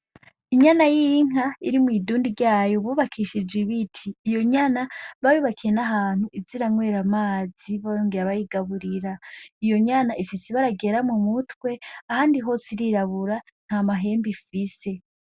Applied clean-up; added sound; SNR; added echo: none; none; none; none.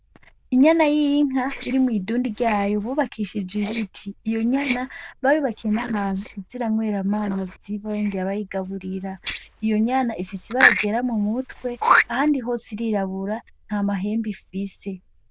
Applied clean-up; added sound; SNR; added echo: neural diffusion model UNIVERSE++.